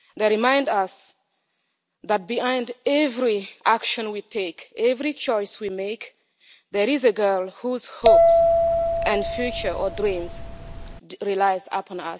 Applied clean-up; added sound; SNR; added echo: none; Bell; -4 dB; none.